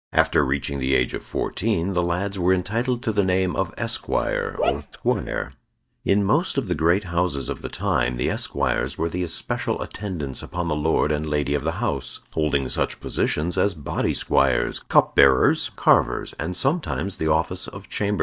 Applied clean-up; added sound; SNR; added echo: neural mask model DeepFilterNet 3.